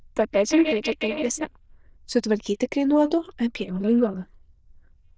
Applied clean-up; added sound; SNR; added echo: neural diffusion model UNIVERSE++.